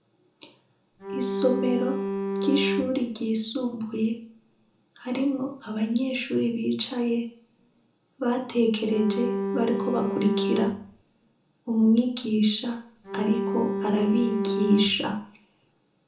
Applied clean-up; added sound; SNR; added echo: none; Bowed string instrument; 1 dB; reverberation time 0.9 s.